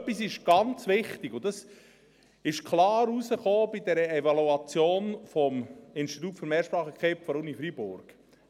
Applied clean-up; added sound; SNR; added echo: none; none; none; none.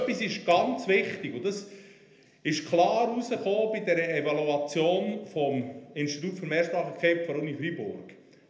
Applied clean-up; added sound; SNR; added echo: none; none; none; reverberation time 0.7 s.